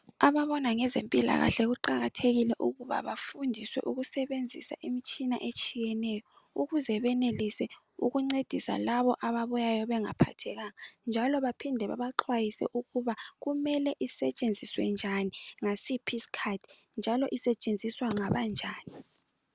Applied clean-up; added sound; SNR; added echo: none; none; none; none.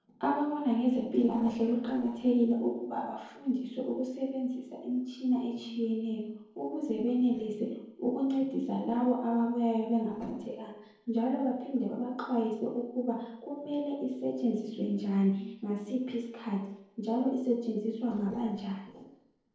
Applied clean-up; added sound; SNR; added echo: neural separator model SepFormer DNS4.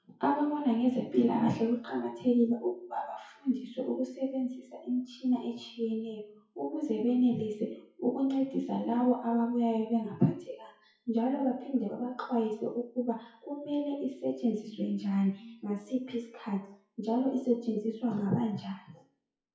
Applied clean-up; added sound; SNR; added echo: classical method WPE with log-MMSE.